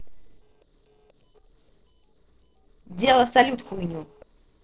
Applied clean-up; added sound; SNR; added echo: neural separator model SepFormer DNS4.